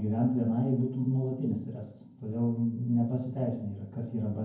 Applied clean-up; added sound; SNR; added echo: none; none; none; reverberation time 0.9 s.